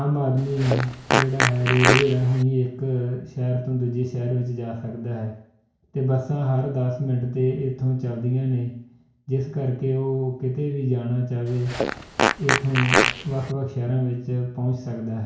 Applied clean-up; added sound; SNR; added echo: none; Fart; -1 dB; reverberation time 0.6 s.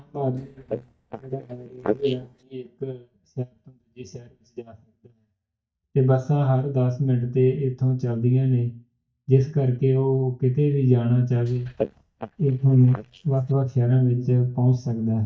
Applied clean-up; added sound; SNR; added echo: neural mask model DeepFilterNet 3.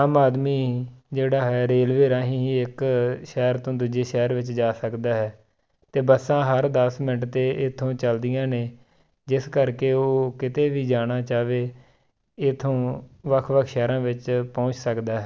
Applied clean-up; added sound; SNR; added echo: none; none; none; none.